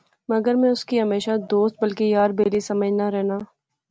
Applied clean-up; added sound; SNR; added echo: none; none; none; none.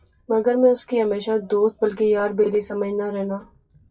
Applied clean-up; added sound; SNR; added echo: classical method WPE with log-MMSE.